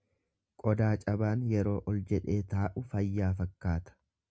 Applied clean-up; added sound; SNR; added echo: none; none; none; none.